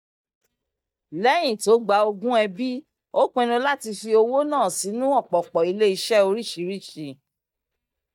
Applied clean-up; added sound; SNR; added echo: neural mask model DeepFilterNet 3.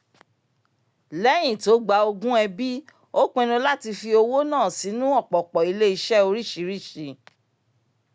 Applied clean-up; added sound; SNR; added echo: none; none; none; none.